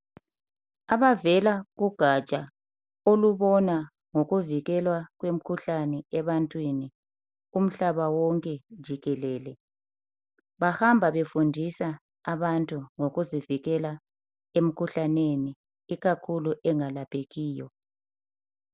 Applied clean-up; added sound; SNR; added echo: none; none; none; none.